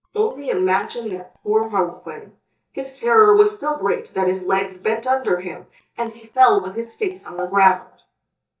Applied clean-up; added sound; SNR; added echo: neural mask model DeepFilterNet 3.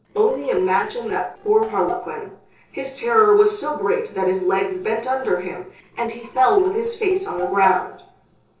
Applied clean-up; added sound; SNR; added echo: neural separator model SepFormer DNS4.